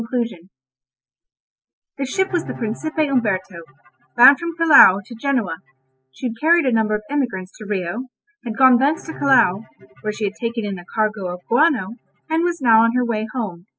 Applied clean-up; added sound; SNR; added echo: classical method spectral subtraction.